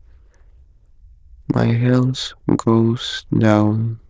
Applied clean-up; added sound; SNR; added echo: neural diffusion model UNIVERSE++.